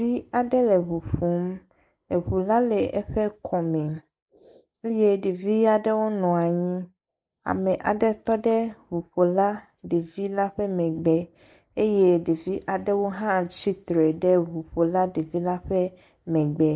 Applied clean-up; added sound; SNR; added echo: neural mask model Resemble Enhance denoiser.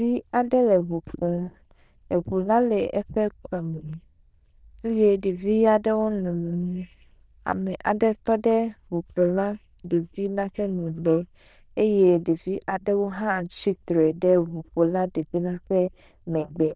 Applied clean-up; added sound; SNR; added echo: neural diffusion model UNIVERSE++.